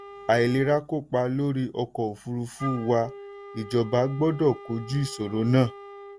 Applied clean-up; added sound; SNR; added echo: none; Wind instrument, woodwind instrument; 17 dB; none.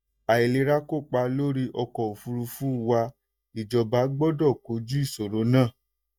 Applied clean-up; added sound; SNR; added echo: neural mask model DeepFilterNet 3.